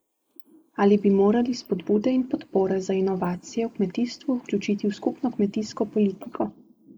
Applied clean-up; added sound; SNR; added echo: neural mask model Resemble Enhance denoiser.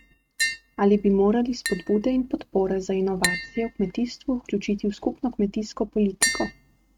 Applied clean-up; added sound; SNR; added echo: neural mask model RNNoise.